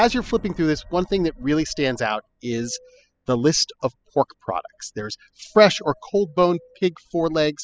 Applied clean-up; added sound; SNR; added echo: classical method spectral subtraction.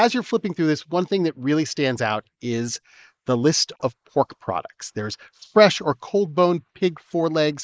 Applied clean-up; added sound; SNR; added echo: neural mask model Resemble Enhance denoiser.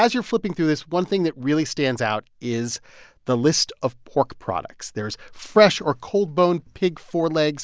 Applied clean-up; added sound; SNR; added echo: none; none; none; none.